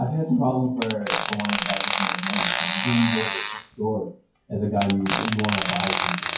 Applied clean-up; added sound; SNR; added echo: classical method WPE with log-MMSE.